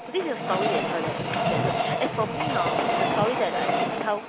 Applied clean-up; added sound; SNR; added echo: none; Train; -3 dB; none.